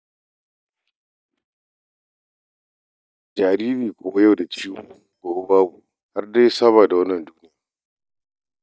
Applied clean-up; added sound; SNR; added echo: neural mask model DeepFilterNet 3.